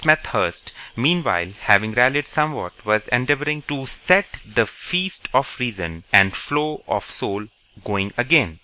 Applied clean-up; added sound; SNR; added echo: none; none; none; none.